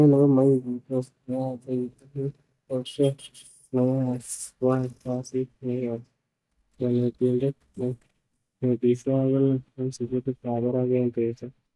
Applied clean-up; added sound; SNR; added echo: neural mask model DeepFilterNet 3.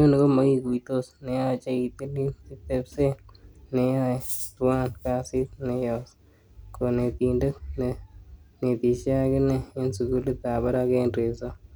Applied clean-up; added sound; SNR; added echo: none; none; none; none.